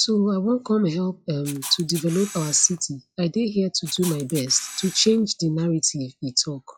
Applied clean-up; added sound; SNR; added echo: classical method log-MMSE.